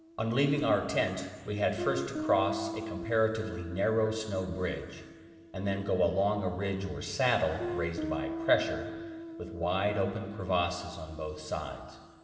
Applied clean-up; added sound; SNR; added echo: none; Guitar; 10 dB; reverberation time 2.1 s.